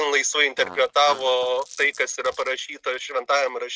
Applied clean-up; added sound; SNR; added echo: neural mask model RNNoise.